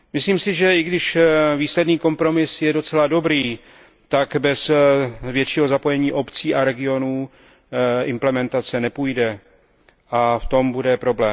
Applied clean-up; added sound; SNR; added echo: none; none; none; none.